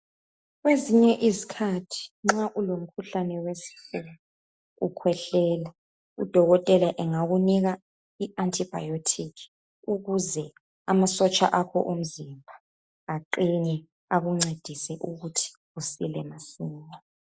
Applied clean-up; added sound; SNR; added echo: neural mask model Resemble Enhance denoiser.